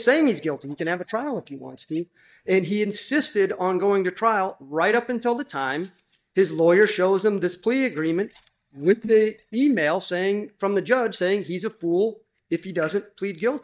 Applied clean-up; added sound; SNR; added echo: neural mask model DeepFilterNet 3.